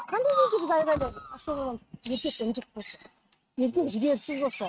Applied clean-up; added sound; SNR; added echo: neural mask model RNNoise.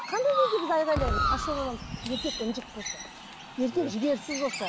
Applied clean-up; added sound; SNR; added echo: none; Explosion + Chirp, tweet; 3 dB; none.